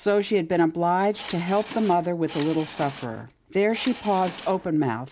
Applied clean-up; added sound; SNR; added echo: none; Subway, metro, underground / Engine; 15 dB; none.